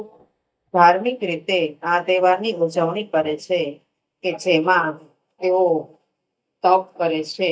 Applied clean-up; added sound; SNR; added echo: neural mask model DeepFilterNet 3.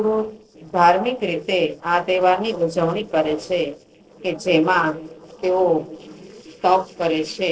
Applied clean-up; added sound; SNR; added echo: neural separator model SepFormer DNS4.